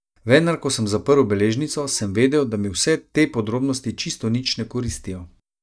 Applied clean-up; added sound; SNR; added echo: neural mask model DeepFilterNet 3.